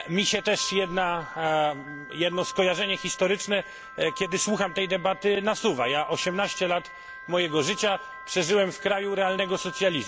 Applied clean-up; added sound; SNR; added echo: none; Piano; 14 dB; none.